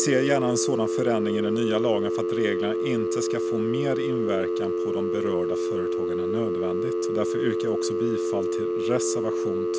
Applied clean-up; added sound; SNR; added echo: none; Telephone; -3 dB; none.